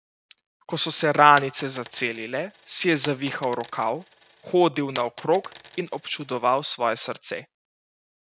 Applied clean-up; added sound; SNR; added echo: none; Coin (dropping); 19 dB; none.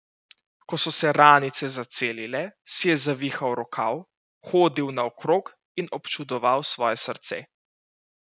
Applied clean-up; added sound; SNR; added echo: none; none; none; none.